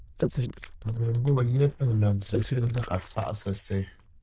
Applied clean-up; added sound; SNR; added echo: neural diffusion model UNIVERSE++.